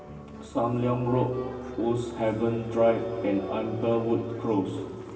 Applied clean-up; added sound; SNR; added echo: none; Applause; 11 dB; reverberation time 2.8 s.